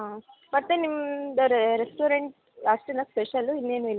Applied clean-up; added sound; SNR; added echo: none; none; none; none.